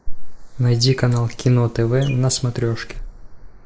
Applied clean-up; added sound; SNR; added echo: neural mask model Resemble Enhance denoiser.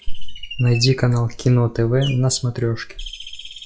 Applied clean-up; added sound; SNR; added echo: classical method log-MMSE.